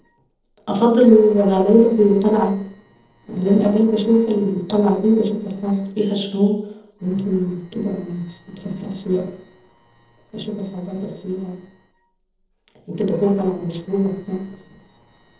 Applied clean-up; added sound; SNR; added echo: neural separator model SepFormer DNS4.